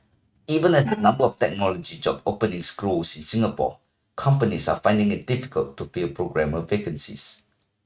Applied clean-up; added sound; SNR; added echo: neural mask model RNNoise.